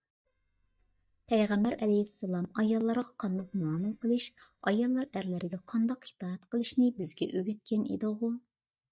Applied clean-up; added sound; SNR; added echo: neural mask model DeepFilterNet 3.